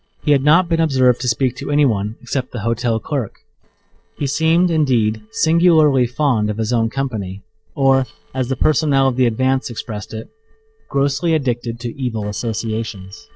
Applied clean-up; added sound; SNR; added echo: neural separator model SepFormer DNS4.